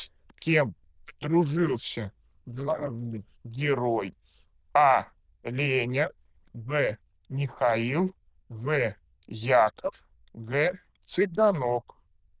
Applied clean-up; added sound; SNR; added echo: neural diffusion model UNIVERSE++.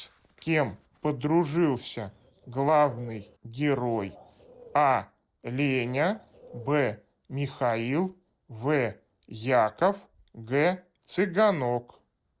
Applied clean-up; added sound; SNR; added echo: neural separator model SepFormer DNS4.